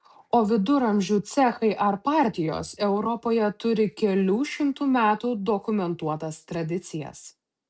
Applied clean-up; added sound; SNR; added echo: none; none; none; none.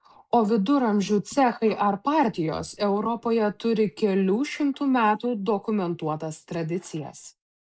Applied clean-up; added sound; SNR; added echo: neural mask model Resemble Enhance denoiser.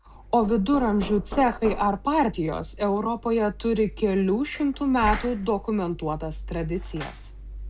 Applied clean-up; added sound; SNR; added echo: none; Knock; 12 dB; none.